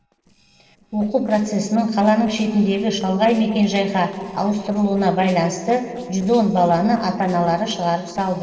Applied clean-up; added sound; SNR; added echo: neural separator model SepFormer DNS4.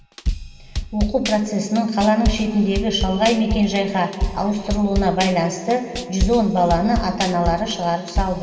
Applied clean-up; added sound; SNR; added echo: none; Drum kit; 6 dB; reverberation time 2.3 s.